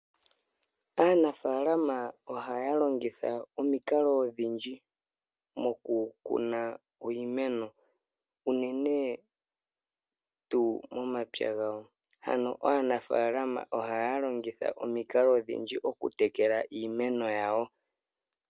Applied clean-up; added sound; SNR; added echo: none; none; none; none.